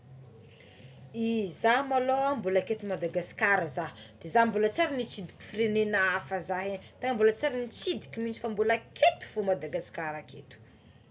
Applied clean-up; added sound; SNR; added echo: none; none; none; none.